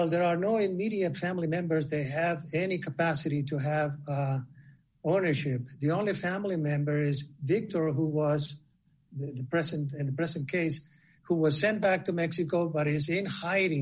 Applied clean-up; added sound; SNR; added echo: none; none; none; none.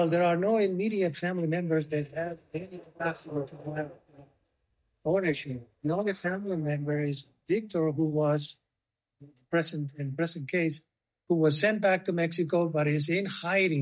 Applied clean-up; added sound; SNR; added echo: neural mask model DeepFilterNet 3.